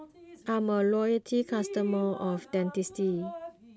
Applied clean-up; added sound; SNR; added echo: none; Drip; 14 dB; none.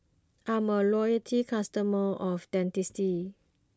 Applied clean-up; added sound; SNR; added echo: none; none; none; none.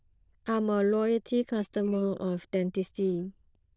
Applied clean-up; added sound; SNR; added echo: neural diffusion model UNIVERSE++.